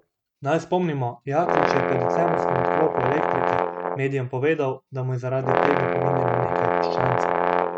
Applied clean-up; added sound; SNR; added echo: neural mask model RNNoise.